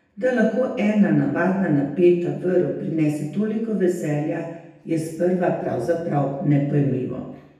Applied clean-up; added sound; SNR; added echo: none; none; none; reverberation time 0.8 s.